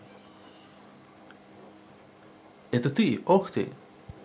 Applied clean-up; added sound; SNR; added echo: none; none; none; none.